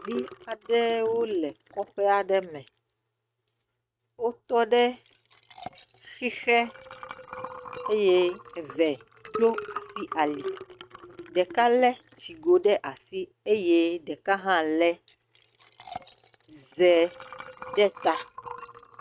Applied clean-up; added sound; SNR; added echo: neural mask model RNNoise.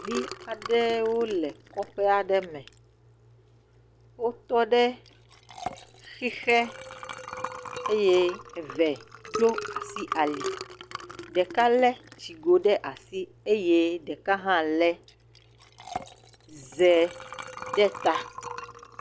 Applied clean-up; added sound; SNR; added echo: none; Liquid; 13 dB; none.